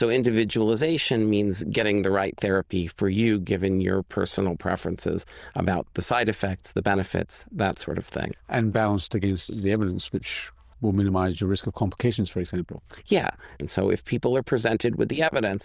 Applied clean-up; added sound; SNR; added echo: neural diffusion model UNIVERSE++.